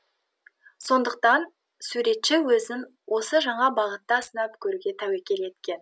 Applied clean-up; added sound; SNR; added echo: none; none; none; none.